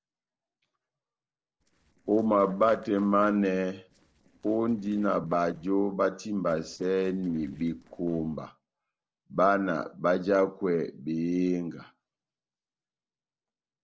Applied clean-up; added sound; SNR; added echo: neural separator model SepFormer DNS4.